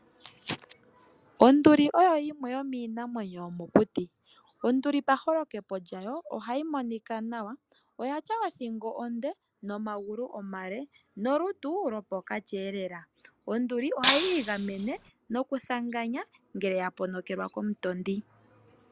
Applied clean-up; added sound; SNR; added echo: none; Shatter; -5 dB; none.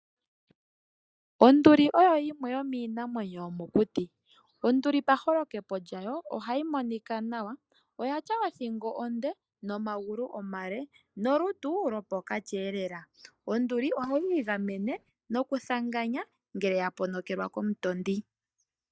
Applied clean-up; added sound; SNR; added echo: neural mask model DeepFilterNet 3.